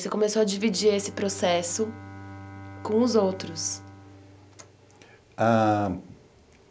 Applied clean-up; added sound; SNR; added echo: none; Bowed string instrument; 18 dB; none.